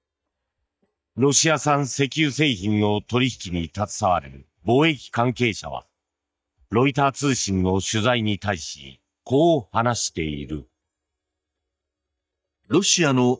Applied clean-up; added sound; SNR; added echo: neural mask model DeepFilterNet 3.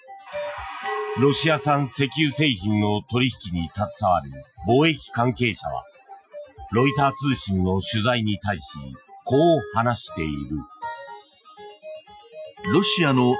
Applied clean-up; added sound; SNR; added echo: classical method Wiener filter.